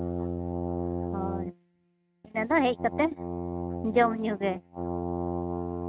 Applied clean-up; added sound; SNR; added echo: neural mask model RNNoise.